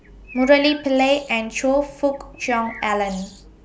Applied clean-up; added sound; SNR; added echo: none; Bird; 19 dB; none.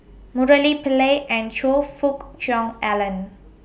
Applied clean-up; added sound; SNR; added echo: none; none; none; none.